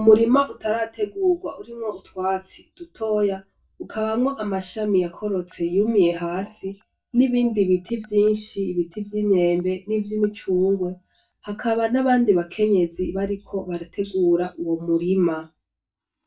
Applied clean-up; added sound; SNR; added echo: neural mask model DeepFilterNet 3.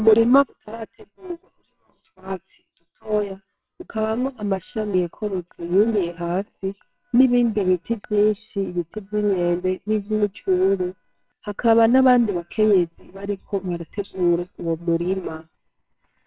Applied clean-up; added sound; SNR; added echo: neural separator model SepFormer WHAMR!.